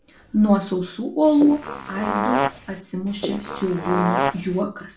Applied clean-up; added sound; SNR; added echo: none; Fart; 4 dB; reverberation time 0.3 s.